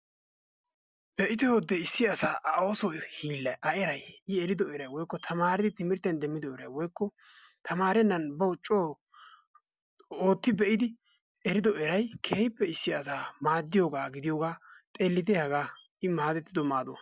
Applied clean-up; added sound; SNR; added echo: none; none; none; none.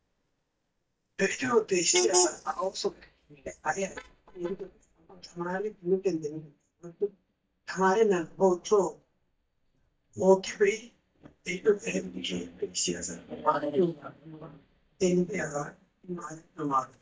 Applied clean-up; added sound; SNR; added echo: neural mask model DeepFilterNet 3.